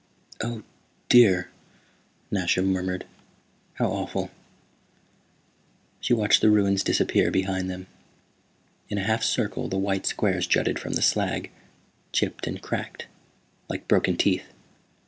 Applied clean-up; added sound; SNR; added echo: none; none; none; none.